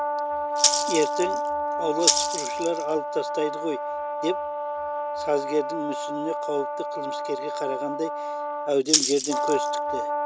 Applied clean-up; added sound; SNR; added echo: none; Brass instrument + Rattle (instrument); -2 dB; none.